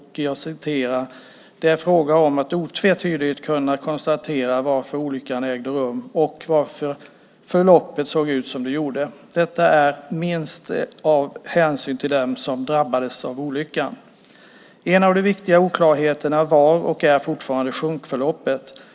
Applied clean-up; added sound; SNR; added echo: none; none; none; none.